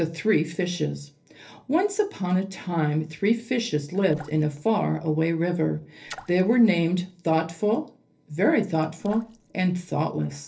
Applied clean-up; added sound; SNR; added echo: neural separator model SepFormer DNS4.